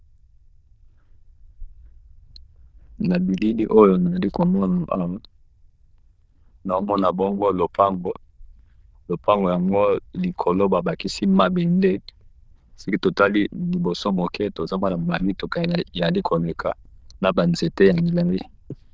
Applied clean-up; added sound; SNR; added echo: neural diffusion model UNIVERSE++.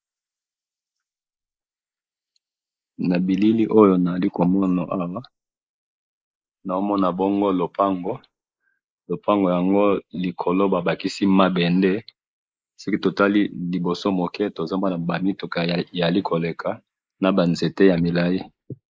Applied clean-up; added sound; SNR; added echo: neural mask model Resemble Enhance denoiser.